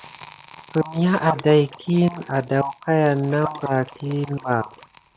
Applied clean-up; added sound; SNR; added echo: none; Crackle + Liquid; 18 dB; none.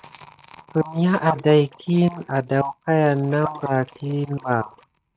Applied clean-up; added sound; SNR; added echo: neural mask model RNNoise.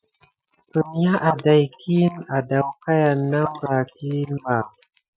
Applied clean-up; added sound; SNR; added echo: classical method Wiener filter.